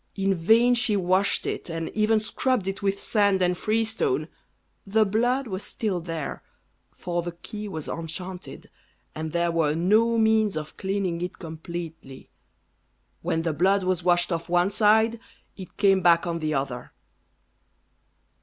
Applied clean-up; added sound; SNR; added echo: none; none; none; none.